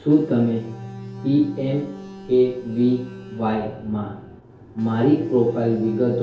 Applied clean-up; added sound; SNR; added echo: none; Alarm; 18 dB; reverberation time 2.4 s.